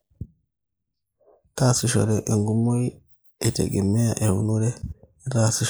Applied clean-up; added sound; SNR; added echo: neural mask model Resemble Enhance denoiser.